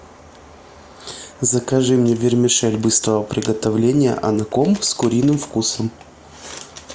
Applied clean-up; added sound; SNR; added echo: none; none; none; none.